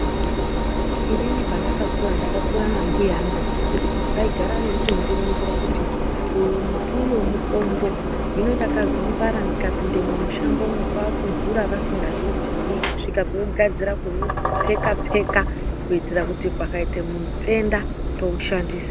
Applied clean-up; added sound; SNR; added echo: none; Engine; -2 dB; none.